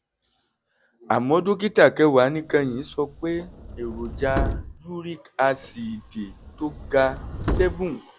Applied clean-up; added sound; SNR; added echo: none; Subway, metro, underground; 8 dB; none.